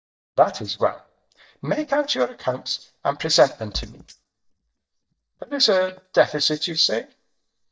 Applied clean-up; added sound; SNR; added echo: neural mask model DeepFilterNet 3.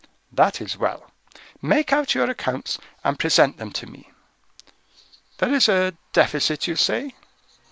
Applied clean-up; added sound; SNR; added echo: none; none; none; none.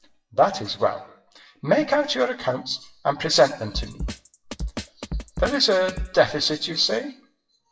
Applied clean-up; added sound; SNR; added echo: classical method WPE with log-MMSE.